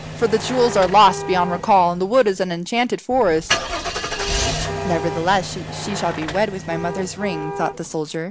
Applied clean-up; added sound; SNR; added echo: none; Engine starting / Car + Car; 7 dB; none.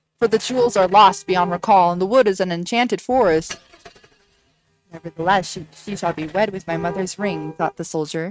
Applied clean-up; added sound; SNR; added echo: neural mask model RNNoise.